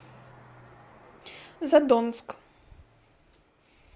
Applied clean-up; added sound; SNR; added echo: none; none; none; none.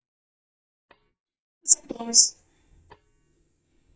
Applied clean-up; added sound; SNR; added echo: neural mask model DeepFilterNet 3.